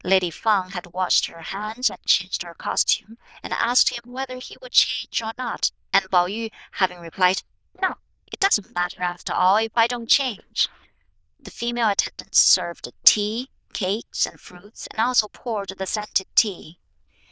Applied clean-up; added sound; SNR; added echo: neural diffusion model UNIVERSE++.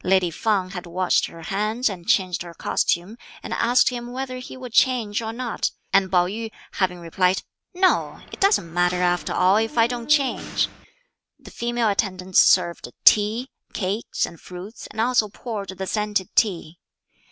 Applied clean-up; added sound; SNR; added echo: none; Mechanisms; 16 dB; none.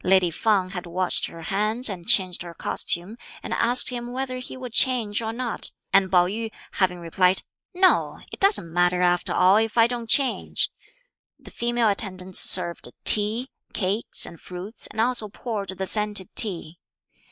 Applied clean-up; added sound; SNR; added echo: neural mask model Resemble Enhance denoiser.